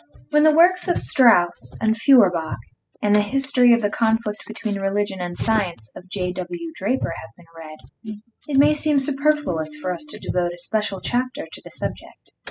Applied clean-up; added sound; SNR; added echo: classical method spectral subtraction.